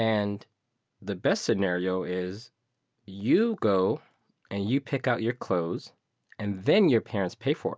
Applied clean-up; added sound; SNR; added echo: none; none; none; none.